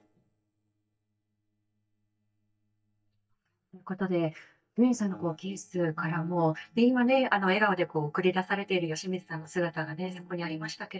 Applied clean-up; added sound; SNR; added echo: neural mask model DeepFilterNet 3.